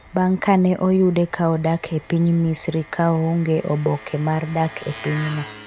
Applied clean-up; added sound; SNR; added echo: none; Engine; 19 dB; none.